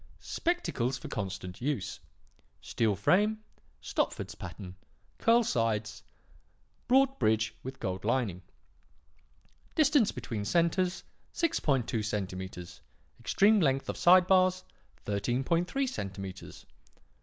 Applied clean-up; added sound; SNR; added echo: none; none; none; none.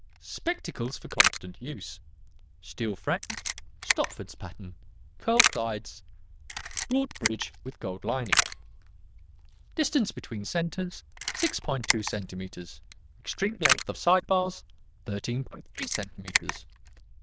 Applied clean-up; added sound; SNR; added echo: neural diffusion model UNIVERSE++.